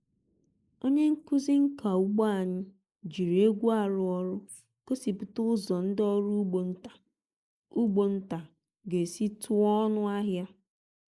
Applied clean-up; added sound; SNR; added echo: neural mask model Resemble Enhance denoiser.